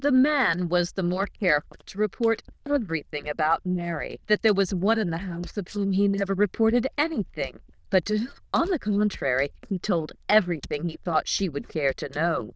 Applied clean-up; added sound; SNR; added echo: neural diffusion model UNIVERSE++.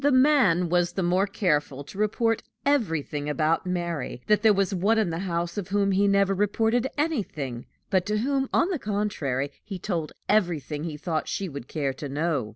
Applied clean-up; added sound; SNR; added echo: none; none; none; none.